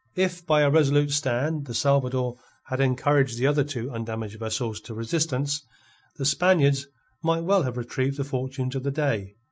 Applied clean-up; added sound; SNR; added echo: none; none; none; none.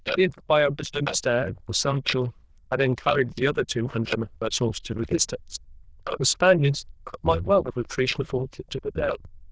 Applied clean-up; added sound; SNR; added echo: neural diffusion model UNIVERSE++.